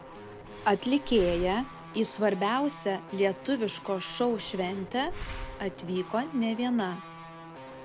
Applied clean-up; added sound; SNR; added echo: none; Guitar + Breathing; 12 dB; none.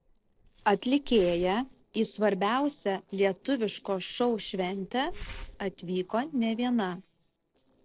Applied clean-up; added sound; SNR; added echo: neural separator model SepFormer DNS4.